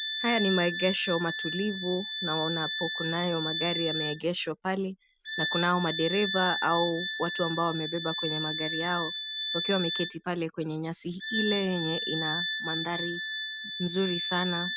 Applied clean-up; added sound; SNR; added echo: none; Wind instrument, woodwind instrument; 3 dB; none.